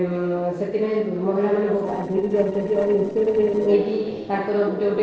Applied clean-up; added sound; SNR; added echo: neural separator model SepFormer DNS4.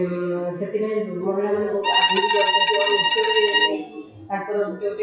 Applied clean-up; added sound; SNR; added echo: classical method WPE with log-MMSE.